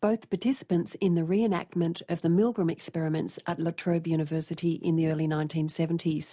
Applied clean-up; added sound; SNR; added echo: none; none; none; none.